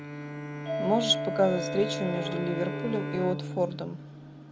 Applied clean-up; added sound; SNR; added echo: none; Bowed string instrument + Doorbell; 4 dB; none.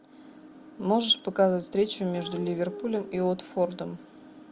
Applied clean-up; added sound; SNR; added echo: none; none; none; none.